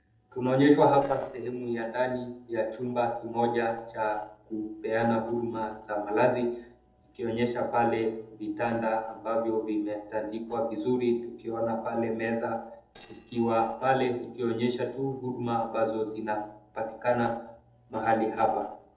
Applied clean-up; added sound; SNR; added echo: neural separator model SepFormer DNS4.